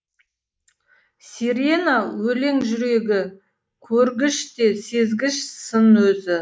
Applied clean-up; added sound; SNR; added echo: neural mask model Resemble Enhance denoiser.